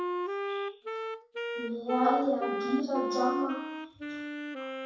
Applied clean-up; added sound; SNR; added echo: none; Wind instrument, woodwind instrument; 2 dB; reverberation time 0.7 s.